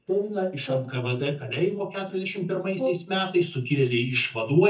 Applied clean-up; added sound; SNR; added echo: neural mask model DeepFilterNet 3.